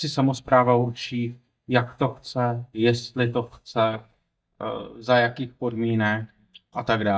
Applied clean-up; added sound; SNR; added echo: neural mask model DeepFilterNet 3.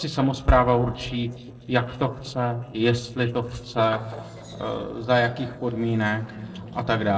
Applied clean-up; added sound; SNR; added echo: neural separator model SepFormer DNS4.